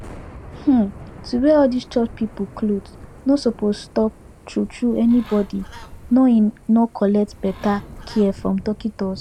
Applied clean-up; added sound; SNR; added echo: none; Bird + Thunder / Rain; 18 dB; none.